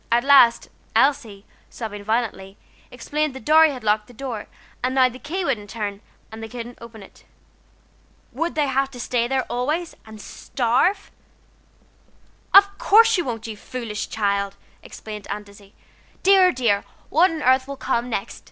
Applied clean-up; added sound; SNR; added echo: none; none; none; none.